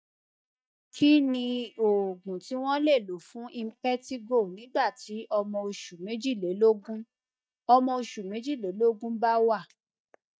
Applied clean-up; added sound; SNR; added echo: neural mask model DeepFilterNet 3.